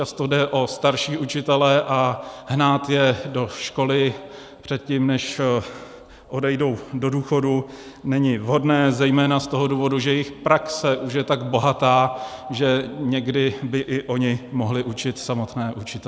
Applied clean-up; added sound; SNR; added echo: none; none; none; none.